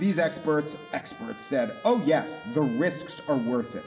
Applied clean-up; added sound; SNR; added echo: none; Trumpet; 20 dB; reverberation time 2.6 s.